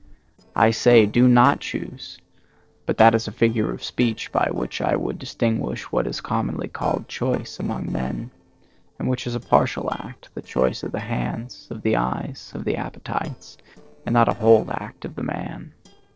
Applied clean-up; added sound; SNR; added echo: neural separator model SepFormer DNS4.